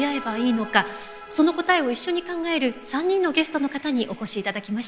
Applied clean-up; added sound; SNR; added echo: none; none; none; none.